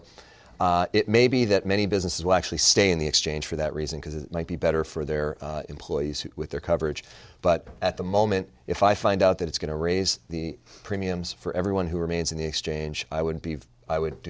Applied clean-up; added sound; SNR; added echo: none; none; none; none.